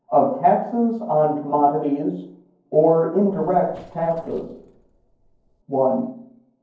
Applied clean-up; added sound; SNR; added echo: neural separator model SepFormer DNS4.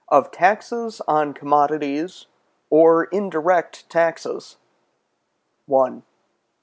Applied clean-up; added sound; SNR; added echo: none; none; none; none.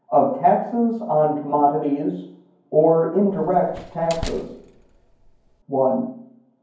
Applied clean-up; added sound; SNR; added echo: none; Slam; 15 dB; reverberation time 0.9 s.